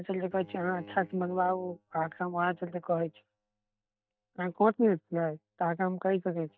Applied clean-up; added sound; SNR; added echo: neural mask model DeepFilterNet 3.